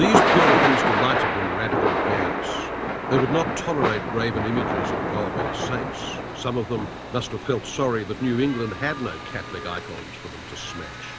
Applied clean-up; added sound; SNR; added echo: none; Thunder / Rain; -2 dB; none.